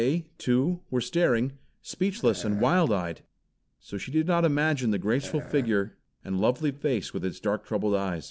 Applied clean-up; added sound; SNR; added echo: none; Burping, eructation; 15 dB; none.